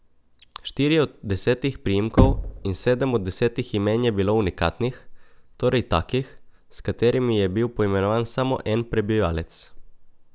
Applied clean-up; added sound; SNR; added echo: none; Knock / Wood; 2 dB; none.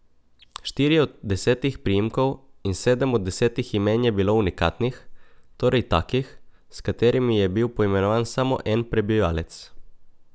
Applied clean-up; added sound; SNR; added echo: none; none; none; none.